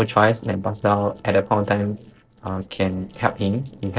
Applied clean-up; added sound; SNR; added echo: neural separator model SepFormer DNS4.